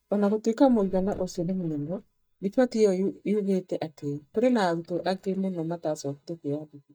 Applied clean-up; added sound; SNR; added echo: neural mask model DeepFilterNet 3.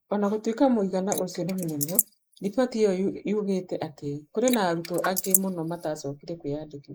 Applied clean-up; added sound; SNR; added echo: neural mask model Resemble Enhance denoiser.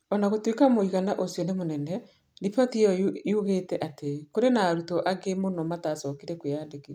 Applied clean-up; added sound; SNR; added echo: none; none; none; none.